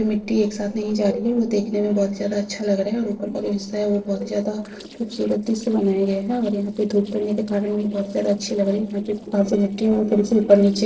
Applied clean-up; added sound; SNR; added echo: neural separator model SepFormer DNS4.